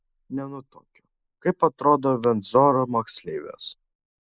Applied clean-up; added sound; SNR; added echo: neural mask model Resemble Enhance denoiser.